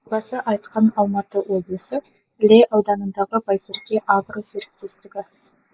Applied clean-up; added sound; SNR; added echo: neural mask model Resemble Enhance denoiser.